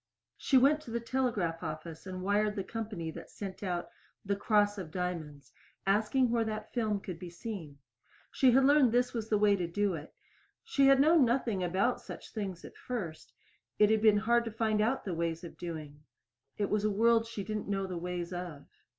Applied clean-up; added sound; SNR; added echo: none; none; none; none.